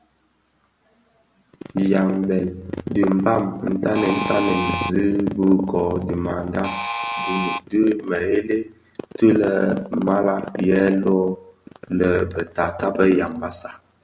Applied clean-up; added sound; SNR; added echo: none; Alarm; 4 dB; none.